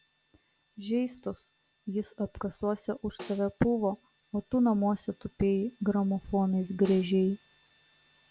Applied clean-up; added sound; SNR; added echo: none; Snare drum; 20 dB; none.